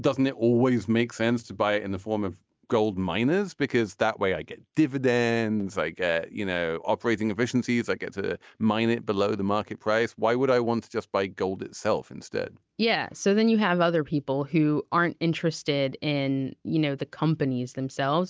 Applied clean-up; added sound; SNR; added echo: none; none; none; none.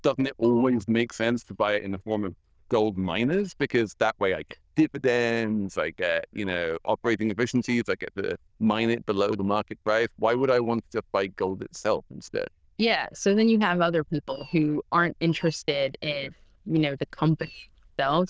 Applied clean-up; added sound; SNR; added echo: neural diffusion model UNIVERSE++.